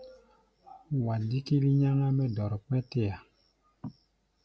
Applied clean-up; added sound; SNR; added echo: none; none; none; none.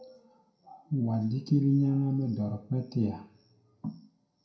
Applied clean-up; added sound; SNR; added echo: none; none; none; reverberation time 0.5 s.